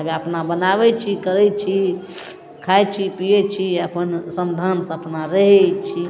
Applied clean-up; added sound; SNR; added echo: none; none; none; none.